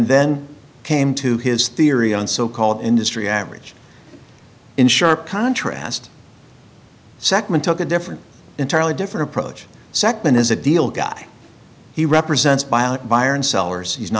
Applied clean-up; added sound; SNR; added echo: none; none; none; none.